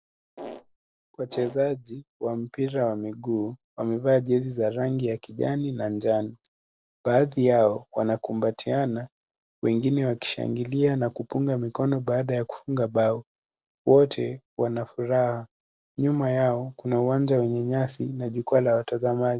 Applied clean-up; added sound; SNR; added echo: neural separator model SepFormer DNS4.